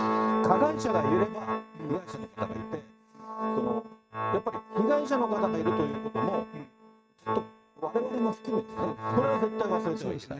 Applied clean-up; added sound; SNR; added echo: neural mask model RNNoise.